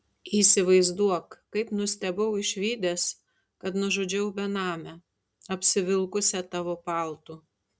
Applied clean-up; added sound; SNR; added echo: none; none; none; none.